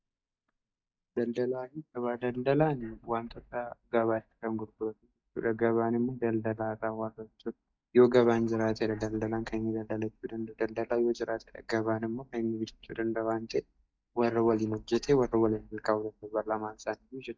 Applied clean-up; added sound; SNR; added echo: neural mask model DeepFilterNet 3.